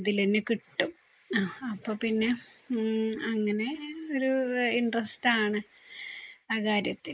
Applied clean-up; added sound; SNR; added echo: neural mask model Resemble Enhance denoiser.